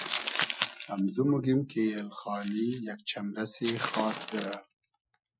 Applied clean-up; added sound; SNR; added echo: classical method Wiener filter.